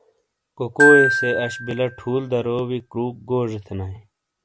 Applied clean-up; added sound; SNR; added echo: none; Glockenspiel; 1 dB; none.